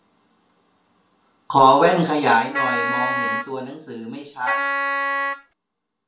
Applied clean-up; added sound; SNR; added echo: none; Wind instrument, woodwind instrument; 1 dB; reverberation time 0.3 s.